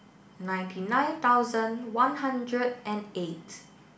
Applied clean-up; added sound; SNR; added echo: none; none; none; none.